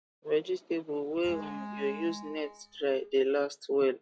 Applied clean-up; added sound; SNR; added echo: classical method log-MMSE.